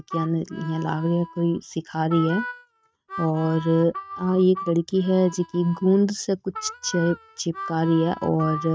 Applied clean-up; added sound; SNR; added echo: neural mask model RNNoise.